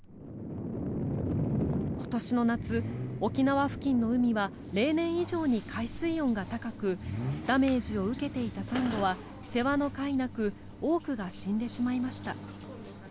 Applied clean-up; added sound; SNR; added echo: none; Idling / Accelerating, revving, vroom / Car; 12 dB; none.